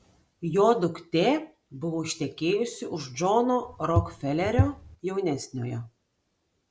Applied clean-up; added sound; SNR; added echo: none; Walk, footsteps / Bird vocalization, bird call, bird song; 3 dB; none.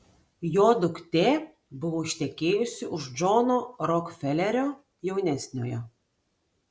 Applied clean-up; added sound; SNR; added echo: none; none; none; none.